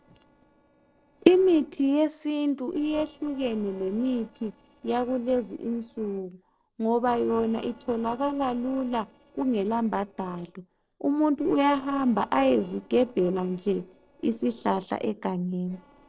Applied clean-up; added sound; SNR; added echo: neural separator model SepFormer DNS4.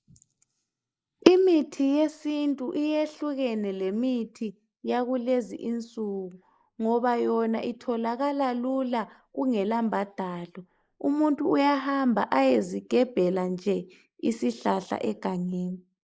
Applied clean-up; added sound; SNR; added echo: neural mask model Resemble Enhance denoiser.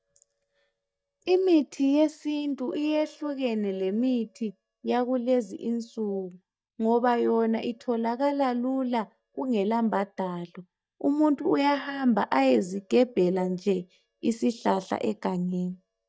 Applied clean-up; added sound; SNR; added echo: neural mask model DeepFilterNet 3.